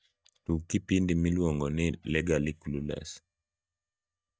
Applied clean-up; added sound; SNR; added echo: neural mask model DeepFilterNet 3.